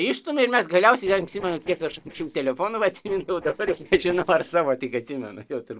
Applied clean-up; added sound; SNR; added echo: neural separator model SepFormer DNS4.